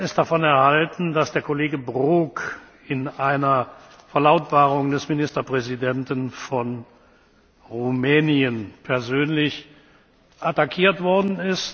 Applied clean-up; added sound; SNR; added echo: none; none; none; none.